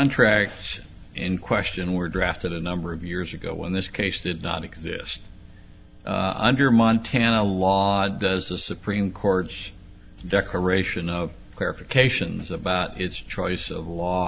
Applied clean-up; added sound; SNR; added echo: none; none; none; none.